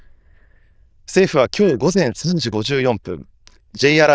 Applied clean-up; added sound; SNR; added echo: neural diffusion model UNIVERSE++.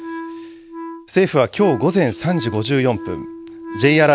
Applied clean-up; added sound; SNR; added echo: none; Wind instrument, woodwind instrument; 13 dB; none.